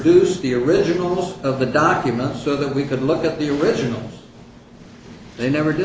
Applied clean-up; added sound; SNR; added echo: none; none; none; none.